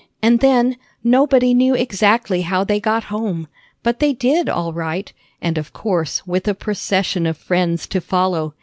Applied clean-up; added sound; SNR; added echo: none; none; none; none.